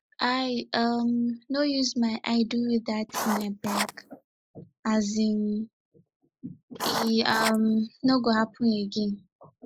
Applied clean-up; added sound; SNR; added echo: neural mask model Resemble Enhance denoiser.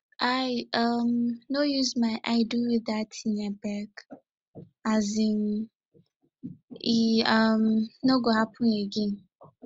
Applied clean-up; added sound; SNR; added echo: none; none; none; none.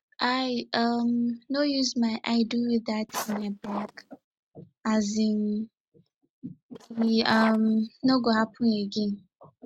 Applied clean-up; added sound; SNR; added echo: neural mask model RNNoise.